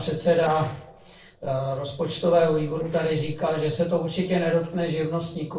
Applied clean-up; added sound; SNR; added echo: neural separator model SepFormer DNS4.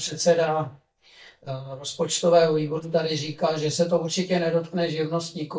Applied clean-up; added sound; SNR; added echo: neural mask model DeepFilterNet 3.